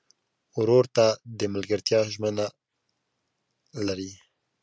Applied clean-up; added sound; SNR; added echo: none; none; none; none.